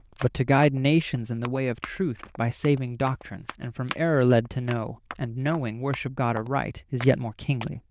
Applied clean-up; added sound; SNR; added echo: neural diffusion model UNIVERSE++.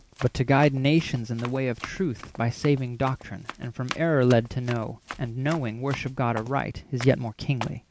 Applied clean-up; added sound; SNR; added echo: none; Run; 16 dB; none.